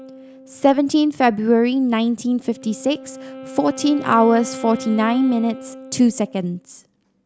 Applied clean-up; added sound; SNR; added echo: none; Wind instrument, woodwind instrument; 17 dB; none.